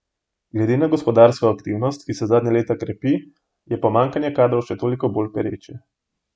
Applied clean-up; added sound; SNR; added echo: none; none; none; none.